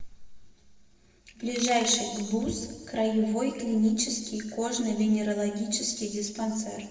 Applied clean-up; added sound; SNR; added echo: neural separator model SepFormer DNS4.